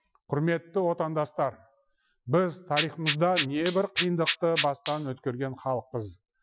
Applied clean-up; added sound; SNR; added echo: classical method Wiener filter.